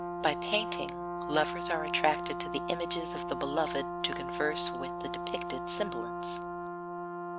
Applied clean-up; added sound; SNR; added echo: none; Brass instrument; 4 dB; none.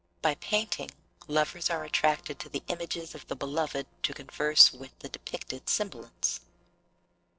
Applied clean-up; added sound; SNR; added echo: neural separator model SepFormer DNS4.